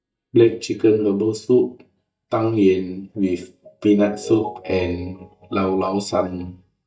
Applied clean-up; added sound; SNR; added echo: neural mask model DeepFilterNet 3.